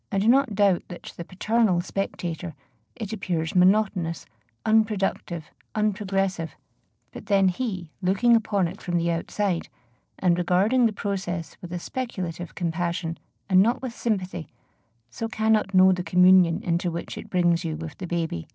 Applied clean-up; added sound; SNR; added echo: neural separator model SepFormer DNS4.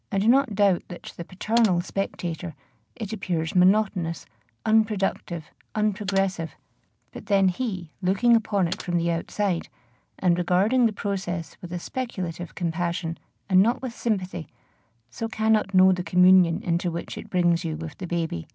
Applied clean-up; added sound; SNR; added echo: none; Computer keyboard; 17 dB; none.